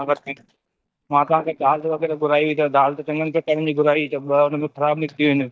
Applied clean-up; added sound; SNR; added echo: neural mask model DeepFilterNet 3.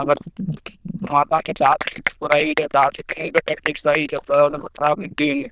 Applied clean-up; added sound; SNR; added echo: neural diffusion model UNIVERSE++.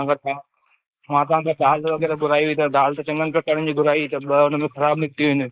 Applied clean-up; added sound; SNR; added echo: neural mask model Resemble Enhance denoiser.